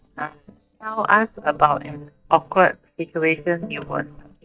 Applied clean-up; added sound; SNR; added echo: neural mask model DeepFilterNet 3.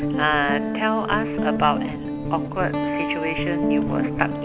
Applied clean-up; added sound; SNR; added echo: none; Guitar; -1 dB; none.